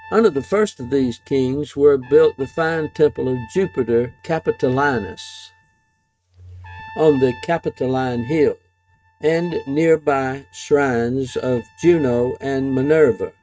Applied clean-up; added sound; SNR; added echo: neural mask model RNNoise.